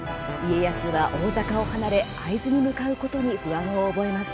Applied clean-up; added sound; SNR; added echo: none; none; none; none.